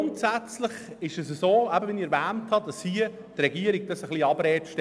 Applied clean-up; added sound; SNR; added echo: none; none; none; none.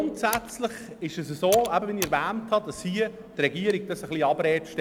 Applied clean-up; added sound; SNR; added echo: none; Computer keyboard; 15 dB; none.